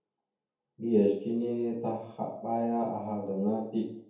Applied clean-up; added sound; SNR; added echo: none; none; none; reverberation time 0.7 s.